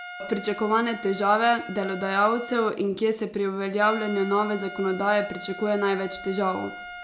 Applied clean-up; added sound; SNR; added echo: none; Trumpet; 14 dB; none.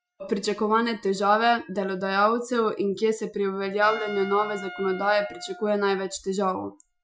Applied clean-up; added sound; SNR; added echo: classical method Wiener filter.